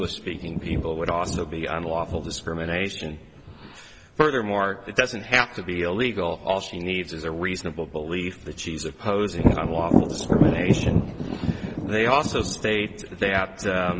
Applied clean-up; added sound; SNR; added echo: none; Thunder; 2 dB; none.